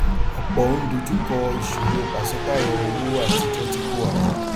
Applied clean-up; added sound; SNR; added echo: none; Race car, auto racing; -3 dB; none.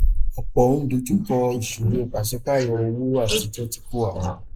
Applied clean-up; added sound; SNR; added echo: neural mask model Resemble Enhance denoiser.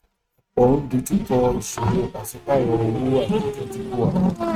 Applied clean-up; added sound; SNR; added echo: neural mask model RNNoise.